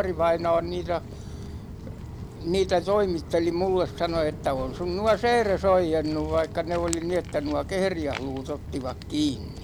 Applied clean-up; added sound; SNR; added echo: none; Walk, footsteps; 11 dB; none.